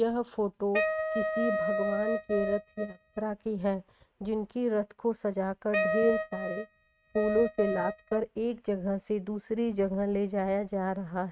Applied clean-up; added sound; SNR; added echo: neural mask model RNNoise.